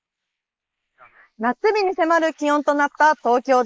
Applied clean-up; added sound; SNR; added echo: neural mask model Resemble Enhance denoiser.